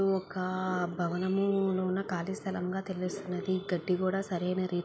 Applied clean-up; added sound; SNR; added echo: none; none; none; none.